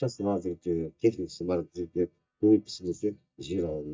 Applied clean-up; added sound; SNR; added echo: neural mask model DeepFilterNet 3.